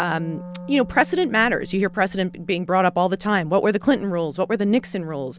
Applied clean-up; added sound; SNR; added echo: none; Wind instrument, woodwind instrument; 18 dB; none.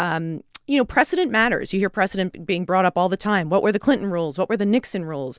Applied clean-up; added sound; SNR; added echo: none; none; none; none.